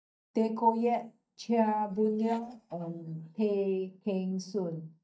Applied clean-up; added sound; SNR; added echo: neural mask model DeepFilterNet 3.